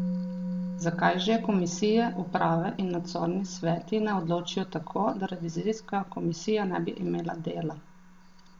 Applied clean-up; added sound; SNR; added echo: none; Musical instrument; 9 dB; none.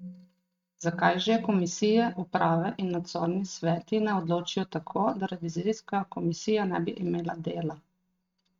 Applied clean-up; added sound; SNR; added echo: neural mask model RNNoise.